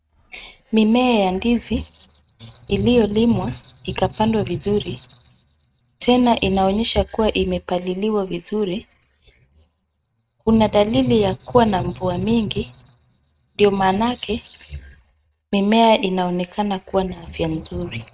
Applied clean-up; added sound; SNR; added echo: neural mask model RNNoise.